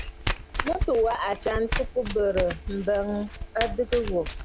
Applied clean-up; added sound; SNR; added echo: none; Domestic sounds, home sounds; 4 dB; none.